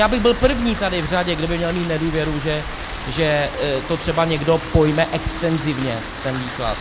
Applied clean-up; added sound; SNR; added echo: none; Rain; 8 dB; none.